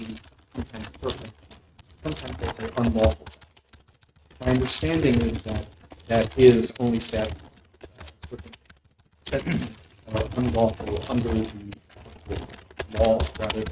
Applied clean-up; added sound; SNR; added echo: neural mask model RNNoise.